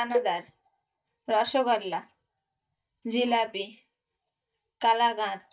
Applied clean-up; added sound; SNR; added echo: neural mask model DeepFilterNet 3.